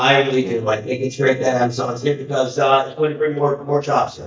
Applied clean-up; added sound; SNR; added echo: neural mask model DeepFilterNet 3.